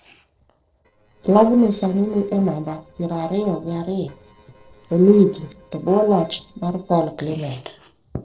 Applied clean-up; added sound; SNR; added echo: neural separator model SepFormer DNS4.